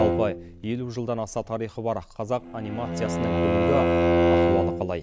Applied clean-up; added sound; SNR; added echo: none; Bowed string instrument; -4 dB; none.